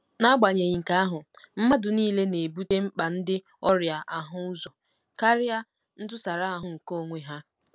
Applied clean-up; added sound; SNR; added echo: none; none; none; none.